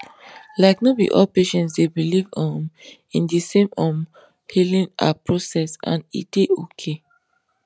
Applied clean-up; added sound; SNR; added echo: none; none; none; none.